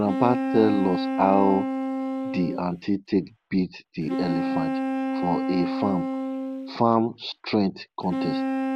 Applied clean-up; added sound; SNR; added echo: none; Wind instrument, woodwind instrument; 3 dB; none.